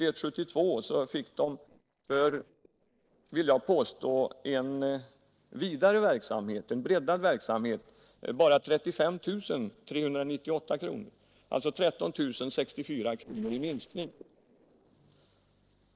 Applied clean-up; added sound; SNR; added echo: neural separator model SepFormer DNS4.